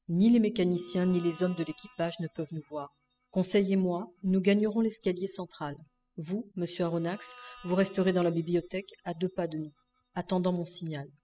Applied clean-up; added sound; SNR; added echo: classical method spectral subtraction.